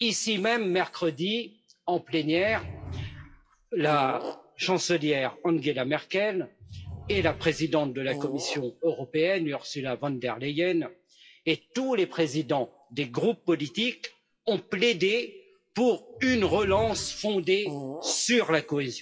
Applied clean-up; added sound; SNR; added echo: classical method WPE with log-MMSE.